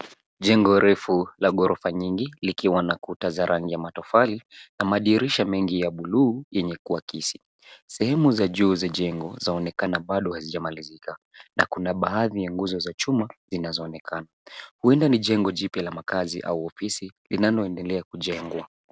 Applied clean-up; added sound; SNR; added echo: none; none; none; none.